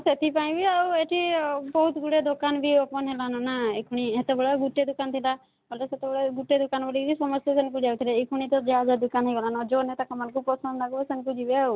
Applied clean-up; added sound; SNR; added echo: none; none; none; none.